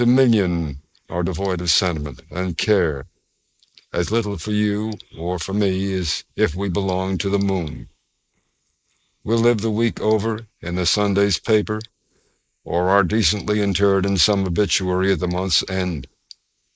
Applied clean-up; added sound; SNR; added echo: neural mask model Resemble Enhance denoiser.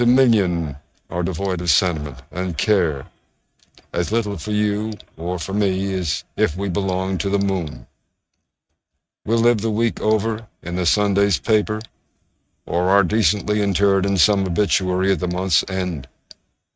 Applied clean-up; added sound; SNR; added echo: neural mask model RNNoise.